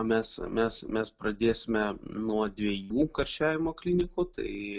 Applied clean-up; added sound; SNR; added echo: none; none; none; none.